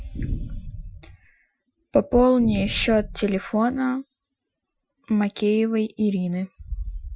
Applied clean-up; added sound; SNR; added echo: classical method Wiener filter.